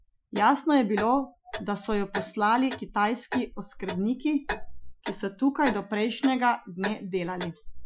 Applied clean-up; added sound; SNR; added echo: classical method Wiener filter.